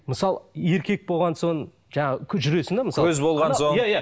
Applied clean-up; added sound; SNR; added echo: none; none; none; none.